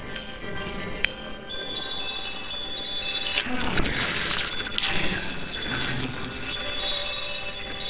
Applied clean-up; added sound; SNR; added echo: neural separator model SepFormer WHAMR!.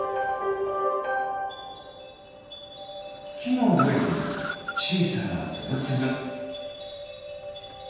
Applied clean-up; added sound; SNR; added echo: none; Car; 12 dB; reverberation time 1.2 s.